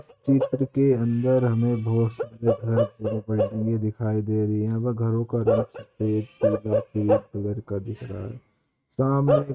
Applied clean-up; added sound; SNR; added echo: neural mask model RNNoise.